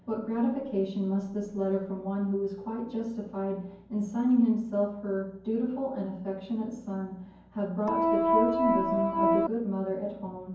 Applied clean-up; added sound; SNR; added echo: none; Organ; -5 dB; reverberation time 0.9 s.